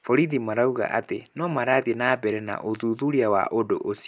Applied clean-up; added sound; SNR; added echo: none; none; none; none.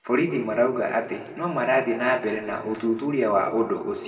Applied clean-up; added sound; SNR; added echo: none; none; none; reverberation time 1.6 s.